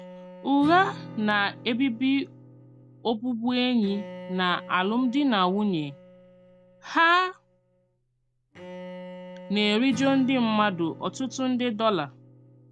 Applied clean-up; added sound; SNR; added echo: none; Bowed string instrument + Acoustic guitar / Strum; 17 dB; none.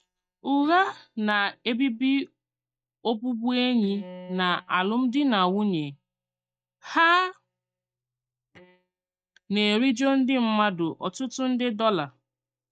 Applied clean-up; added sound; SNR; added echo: neural mask model DeepFilterNet 3.